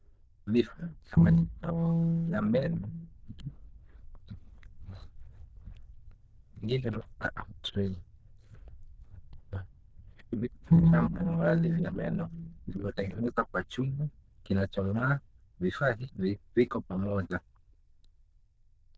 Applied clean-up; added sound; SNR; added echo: neural diffusion model UNIVERSE++.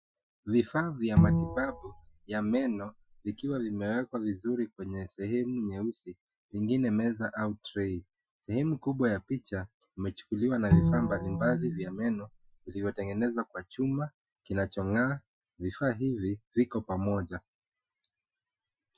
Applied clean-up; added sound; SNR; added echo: classical method Wiener filter.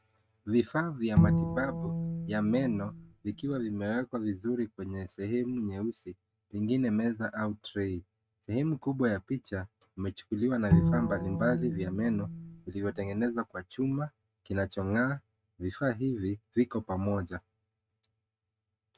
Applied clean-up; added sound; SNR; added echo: neural mask model RNNoise.